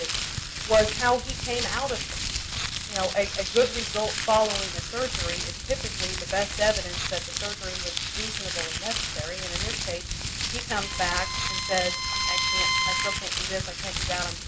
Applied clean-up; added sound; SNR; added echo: none; Crumpling, crinkling + Bowed string instrument; 0 dB; none.